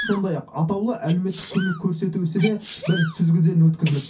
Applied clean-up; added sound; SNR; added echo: none; Sneeze; 13 dB; reverberation time 0.3 s.